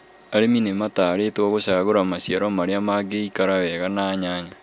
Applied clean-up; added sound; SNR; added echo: none; none; none; none.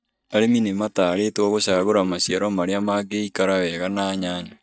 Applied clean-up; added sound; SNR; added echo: neural mask model DeepFilterNet 3.